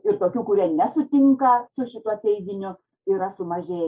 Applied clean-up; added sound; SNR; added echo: none; none; none; none.